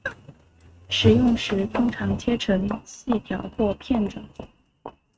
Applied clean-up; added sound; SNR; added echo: neural mask model RNNoise.